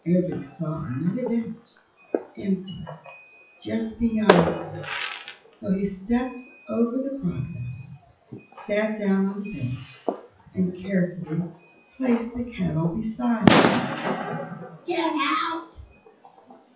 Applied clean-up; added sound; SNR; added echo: classical method WPE with log-MMSE.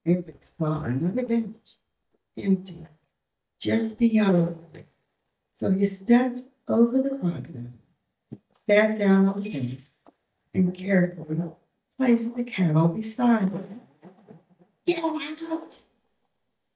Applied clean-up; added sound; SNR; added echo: neural mask model DeepFilterNet 3.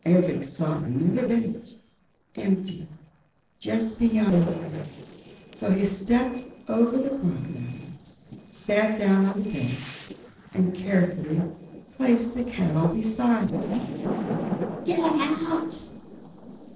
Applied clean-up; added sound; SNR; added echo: neural separator model SepFormer DNS4.